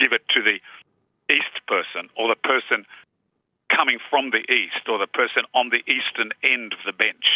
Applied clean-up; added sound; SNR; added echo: none; none; none; none.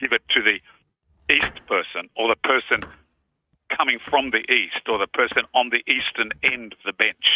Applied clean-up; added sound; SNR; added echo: neural mask model RNNoise.